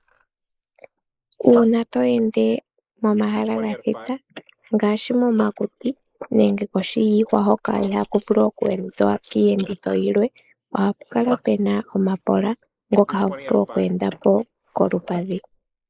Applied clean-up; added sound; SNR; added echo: neural mask model Resemble Enhance denoiser.